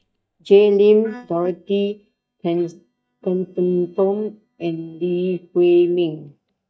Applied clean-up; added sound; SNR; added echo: neural mask model DeepFilterNet 3.